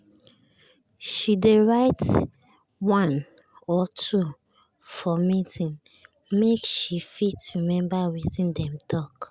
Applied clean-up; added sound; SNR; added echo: none; none; none; none.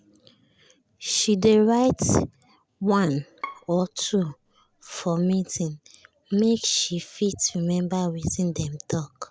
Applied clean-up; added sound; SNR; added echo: none; Bowed string instrument; 18 dB; none.